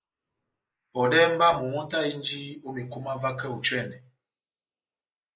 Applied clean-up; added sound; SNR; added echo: neural mask model Resemble Enhance denoiser.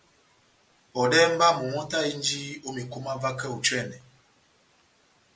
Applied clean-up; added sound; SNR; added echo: none; none; none; none.